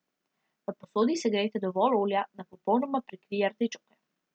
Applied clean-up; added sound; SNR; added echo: none; none; none; none.